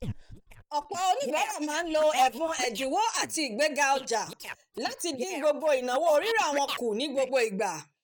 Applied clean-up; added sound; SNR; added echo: neural mask model DeepFilterNet 3.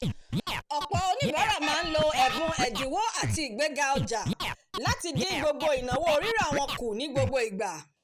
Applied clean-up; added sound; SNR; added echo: none; Scratching (performance technique) + Gong; 4 dB; none.